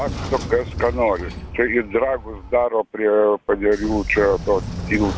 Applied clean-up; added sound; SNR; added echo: none; Sliding door / Train; 10 dB; none.